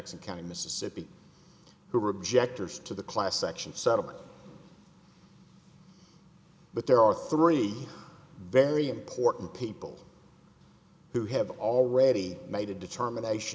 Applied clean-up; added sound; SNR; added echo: none; none; none; none.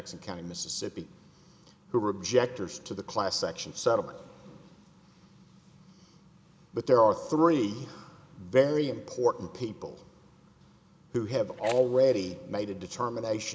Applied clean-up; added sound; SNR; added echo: none; Fire; 17 dB; none.